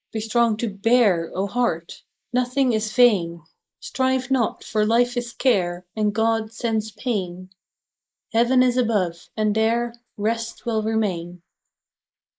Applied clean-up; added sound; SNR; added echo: neural mask model Resemble Enhance denoiser.